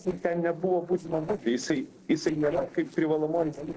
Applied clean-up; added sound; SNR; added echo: neural separator model SepFormer DNS4.